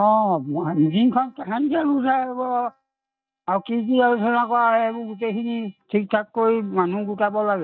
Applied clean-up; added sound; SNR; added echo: neural mask model DeepFilterNet 3.